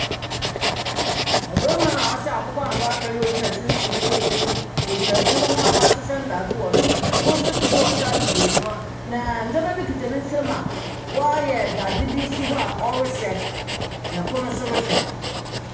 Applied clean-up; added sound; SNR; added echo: none; Writing; -3 dB; reverberation time 0.9 s.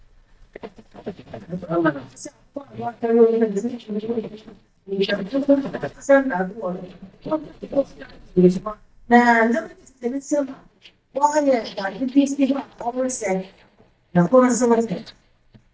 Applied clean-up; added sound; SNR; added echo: neural mask model DeepFilterNet 3.